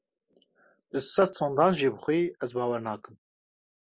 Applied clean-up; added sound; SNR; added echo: none; none; none; none.